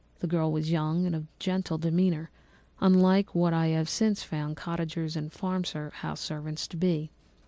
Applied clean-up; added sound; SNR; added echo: none; none; none; none.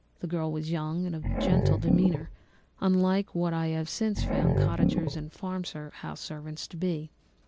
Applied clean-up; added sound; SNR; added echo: none; Growling; -1 dB; none.